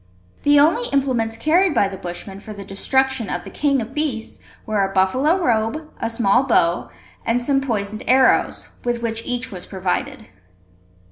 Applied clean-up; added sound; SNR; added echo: none; none; none; none.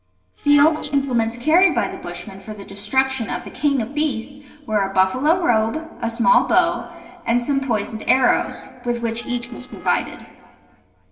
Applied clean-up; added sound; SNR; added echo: neural separator model SepFormer DNS4.